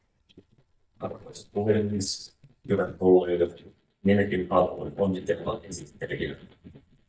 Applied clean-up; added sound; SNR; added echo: neural mask model DeepFilterNet 3.